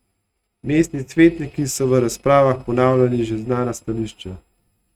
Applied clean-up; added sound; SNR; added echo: neural mask model RNNoise.